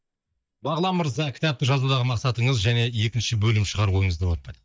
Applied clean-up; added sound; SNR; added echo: neural mask model DeepFilterNet 3.